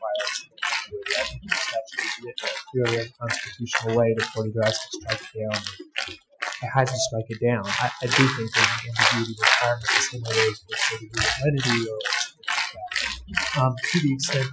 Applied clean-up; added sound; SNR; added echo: classical method Wiener filter.